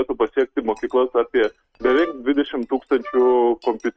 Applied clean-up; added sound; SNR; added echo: neural mask model RNNoise.